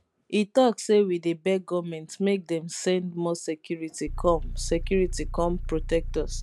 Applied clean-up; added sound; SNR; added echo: none; Idling / Car; 5 dB; none.